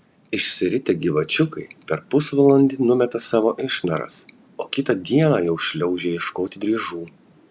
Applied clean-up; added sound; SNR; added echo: none; none; none; none.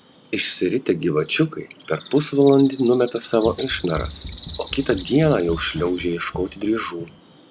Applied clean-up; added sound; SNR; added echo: none; Run + Bird; 16 dB; none.